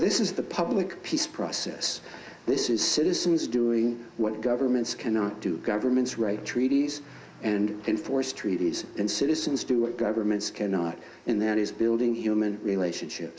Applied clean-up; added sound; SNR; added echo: none; none; none; none.